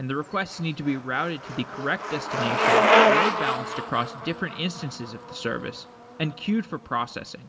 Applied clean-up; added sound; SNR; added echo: none; Bicycle; -3 dB; reverberation time 0.6 s.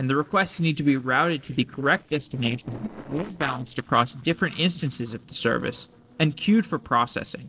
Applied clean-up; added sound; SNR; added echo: neural separator model SepFormer DNS4.